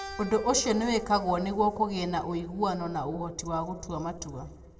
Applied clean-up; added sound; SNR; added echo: none; Keyboard (musical); 20 dB; reverberation time 0.8 s.